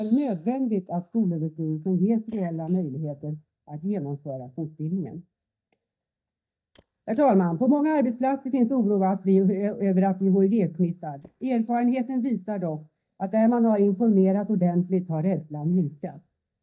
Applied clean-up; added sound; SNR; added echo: neural mask model DeepFilterNet 3.